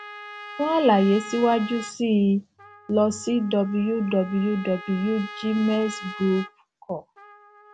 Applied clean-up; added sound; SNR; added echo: none; Trumpet; 16 dB; none.